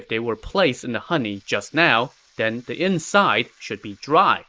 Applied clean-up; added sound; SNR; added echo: neural mask model Resemble Enhance denoiser.